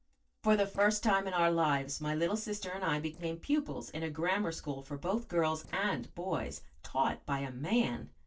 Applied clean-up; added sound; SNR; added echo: neural separator model SepFormer DNS4.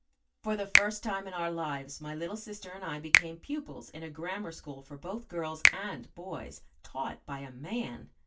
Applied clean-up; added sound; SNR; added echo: none; Finger snapping; -4 dB; reverberation time 0.2 s.